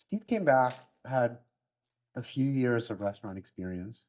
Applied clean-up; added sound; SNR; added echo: neural mask model DeepFilterNet 3.